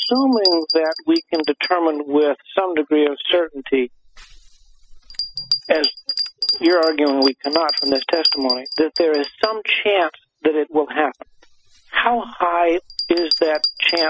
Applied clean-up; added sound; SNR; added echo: classical method spectral subtraction.